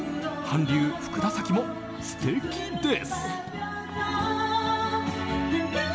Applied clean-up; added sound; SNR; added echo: none; none; none; none.